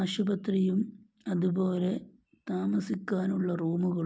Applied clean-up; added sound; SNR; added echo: none; none; none; none.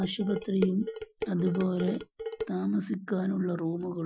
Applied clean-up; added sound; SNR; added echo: classical method Wiener filter.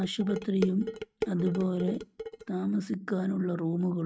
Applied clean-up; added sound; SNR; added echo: neural mask model RNNoise.